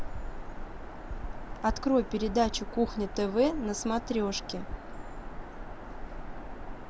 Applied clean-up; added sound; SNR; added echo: none; Bird vocalization, bird call, bird song; 5 dB; none.